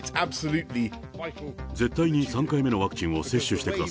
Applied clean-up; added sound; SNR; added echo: none; none; none; none.